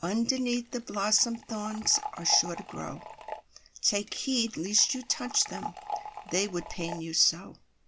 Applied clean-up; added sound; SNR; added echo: none; Liquid; 12 dB; none.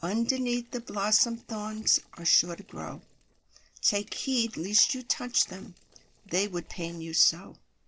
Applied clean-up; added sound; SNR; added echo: neural separator model SepFormer DNS4.